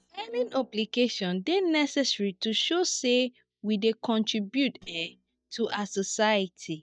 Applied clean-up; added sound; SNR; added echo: neural mask model DeepFilterNet 3.